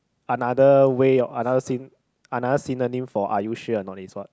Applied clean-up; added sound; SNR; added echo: none; none; none; none.